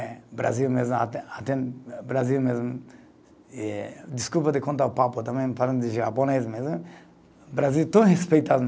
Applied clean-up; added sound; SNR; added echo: none; none; none; none.